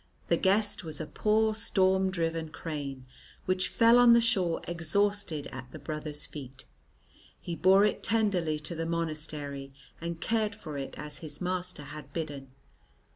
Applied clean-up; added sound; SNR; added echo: none; none; none; none.